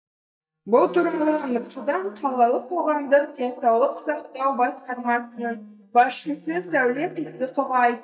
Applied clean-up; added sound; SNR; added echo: neural mask model DeepFilterNet 3.